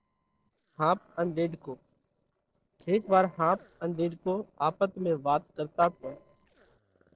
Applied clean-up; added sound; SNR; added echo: neural separator model SepFormer DNS4.